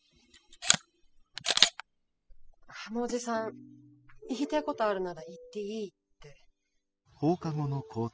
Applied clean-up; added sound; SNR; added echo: classical method spectral subtraction.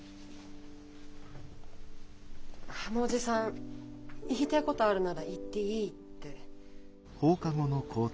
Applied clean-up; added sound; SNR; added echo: none; none; none; none.